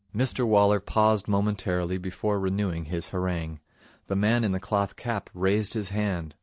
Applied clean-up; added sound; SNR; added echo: none; none; none; none.